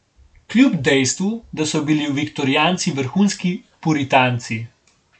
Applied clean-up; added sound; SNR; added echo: none; none; none; none.